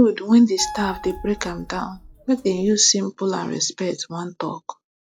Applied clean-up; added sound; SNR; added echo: classical method log-MMSE.